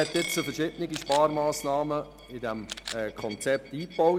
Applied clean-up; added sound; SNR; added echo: none; Camera + Coin (dropping); 12 dB; none.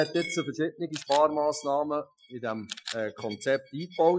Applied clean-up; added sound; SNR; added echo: classical method Wiener filter.